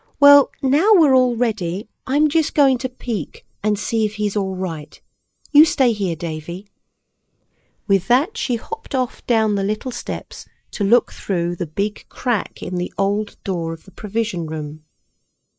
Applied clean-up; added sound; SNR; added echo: neural mask model Resemble Enhance denoiser.